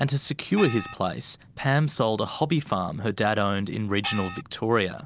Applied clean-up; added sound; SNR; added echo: none; Gong; 8 dB; none.